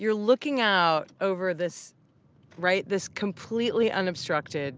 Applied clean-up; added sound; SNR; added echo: none; none; none; none.